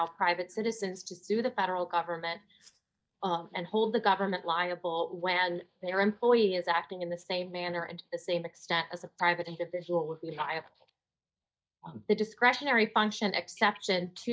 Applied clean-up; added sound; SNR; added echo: neural mask model DeepFilterNet 3.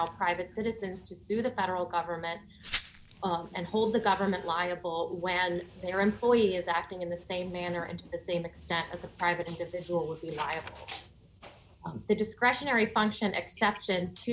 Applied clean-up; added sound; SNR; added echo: none; Glass; 7 dB; none.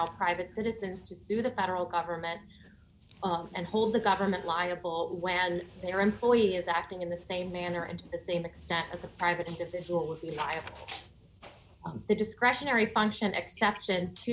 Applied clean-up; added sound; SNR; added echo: none; none; none; none.